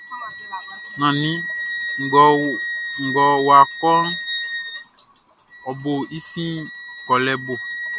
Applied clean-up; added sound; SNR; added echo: none; Wind instrument, woodwind instrument; 8 dB; none.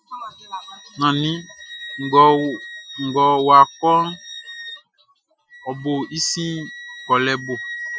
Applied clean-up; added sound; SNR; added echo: classical method Wiener filter.